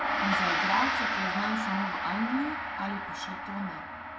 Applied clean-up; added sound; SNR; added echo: none; Gong; -3 dB; reverberation time 0.2 s.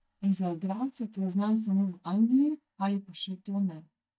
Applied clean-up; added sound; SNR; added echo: neural mask model DeepFilterNet 3.